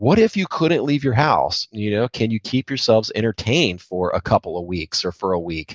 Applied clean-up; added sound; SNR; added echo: none; none; none; none.